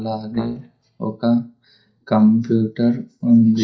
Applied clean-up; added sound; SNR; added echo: neural mask model DeepFilterNet 3.